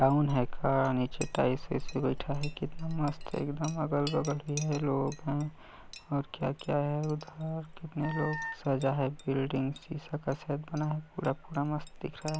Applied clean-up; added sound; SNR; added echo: none; Chink, clink + Wind instrument, woodwind instrument; 10 dB; none.